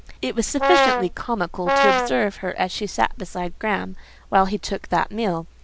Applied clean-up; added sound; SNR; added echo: none; Brass instrument; -3 dB; none.